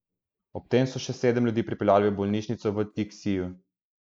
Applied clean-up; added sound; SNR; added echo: neural mask model Resemble Enhance denoiser.